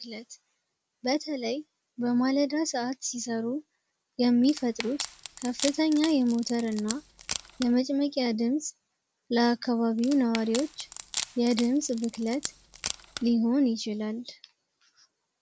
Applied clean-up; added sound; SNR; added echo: none; Wood; 11 dB; none.